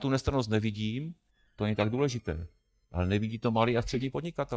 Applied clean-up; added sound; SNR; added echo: neural mask model DeepFilterNet 3.